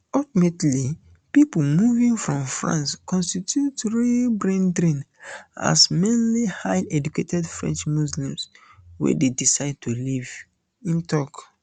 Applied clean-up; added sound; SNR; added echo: none; none; none; none.